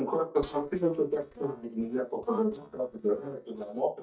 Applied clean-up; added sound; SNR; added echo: neural mask model DeepFilterNet 3.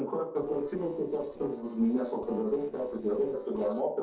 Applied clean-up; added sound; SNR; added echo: neural separator model SepFormer DNS4.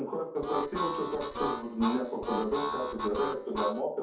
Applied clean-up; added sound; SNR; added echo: none; Harmonica; 4 dB; reverberation time 0.6 s.